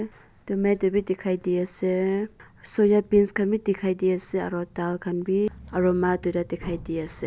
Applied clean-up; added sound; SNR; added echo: none; none; none; none.